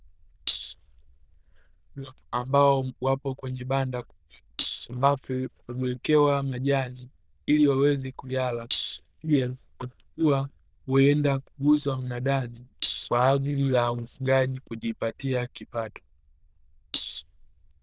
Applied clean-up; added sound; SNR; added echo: neural diffusion model UNIVERSE++.